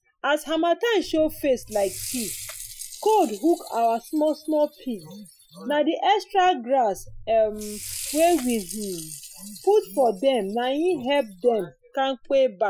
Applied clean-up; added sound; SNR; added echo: classical method Wiener filter.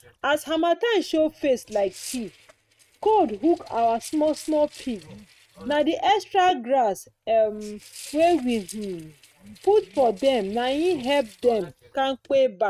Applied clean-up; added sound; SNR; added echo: neural mask model RNNoise.